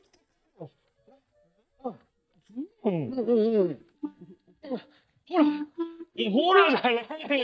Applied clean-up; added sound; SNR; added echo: neural mask model DeepFilterNet 3.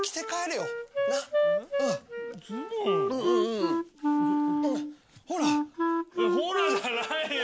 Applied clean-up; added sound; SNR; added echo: none; Wind instrument, woodwind instrument; -5 dB; none.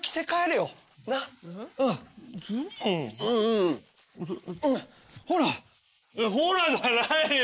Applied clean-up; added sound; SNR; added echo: neural mask model Resemble Enhance denoiser.